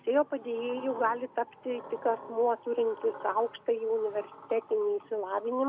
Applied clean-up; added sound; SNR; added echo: none; Sliding door; 18 dB; none.